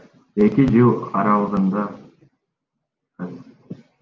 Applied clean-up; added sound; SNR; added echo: none; none; none; none.